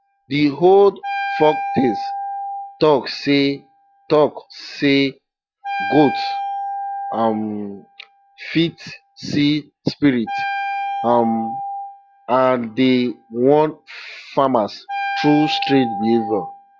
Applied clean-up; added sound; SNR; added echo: classical method log-MMSE.